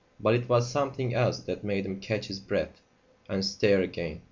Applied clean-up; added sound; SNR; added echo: none; none; none; none.